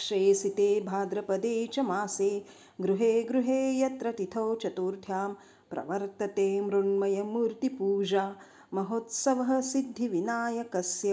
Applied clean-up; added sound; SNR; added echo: none; none; none; none.